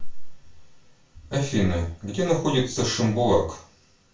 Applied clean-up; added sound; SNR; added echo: none; none; none; reverberation time 0.3 s.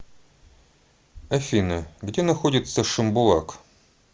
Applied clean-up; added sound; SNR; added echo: none; none; none; none.